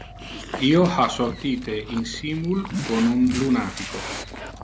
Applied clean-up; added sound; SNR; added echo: none; Dog; 10 dB; none.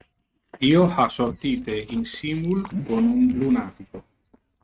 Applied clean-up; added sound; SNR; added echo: neural mask model RNNoise.